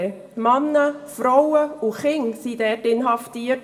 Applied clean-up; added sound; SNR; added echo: none; none; none; reverberation time 1.5 s.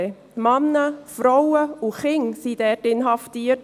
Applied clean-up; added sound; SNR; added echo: none; none; none; none.